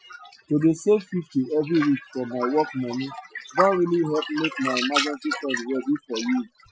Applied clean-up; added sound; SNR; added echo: classical method Wiener filter.